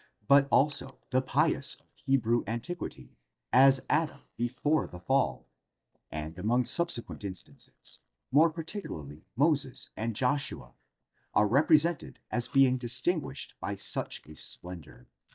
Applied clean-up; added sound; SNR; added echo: neural mask model DeepFilterNet 3.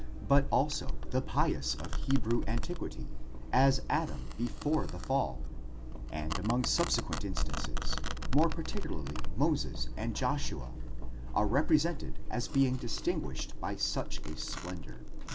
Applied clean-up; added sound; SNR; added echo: none; Domestic sounds, home sounds; -2 dB; none.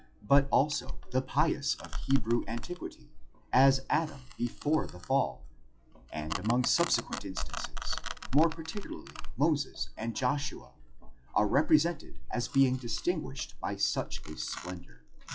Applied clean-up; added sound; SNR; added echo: classical method log-MMSE.